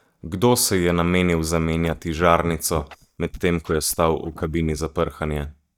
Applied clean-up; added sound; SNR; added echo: neural mask model DeepFilterNet 3.